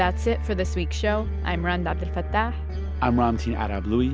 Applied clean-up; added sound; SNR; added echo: none; none; none; none.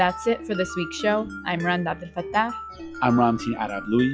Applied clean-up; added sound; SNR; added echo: classical method log-MMSE.